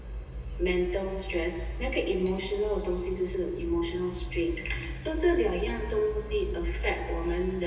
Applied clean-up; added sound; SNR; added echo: none; none; none; reverberation time 2.3 s.